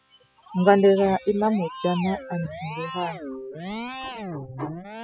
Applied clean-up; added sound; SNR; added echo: classical method spectral subtraction.